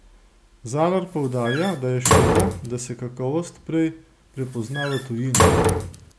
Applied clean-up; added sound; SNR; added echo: none; Slam; -3 dB; none.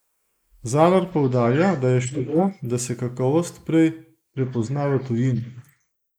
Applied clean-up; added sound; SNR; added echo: neural mask model Resemble Enhance denoiser.